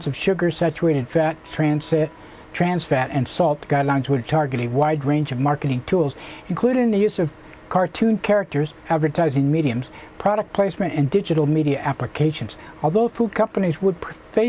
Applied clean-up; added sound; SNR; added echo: none; none; none; none.